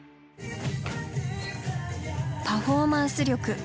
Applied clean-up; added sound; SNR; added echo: none; none; none; none.